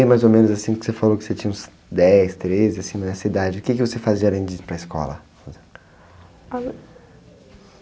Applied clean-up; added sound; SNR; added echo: none; none; none; none.